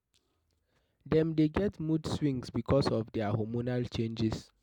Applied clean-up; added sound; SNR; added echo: none; none; none; none.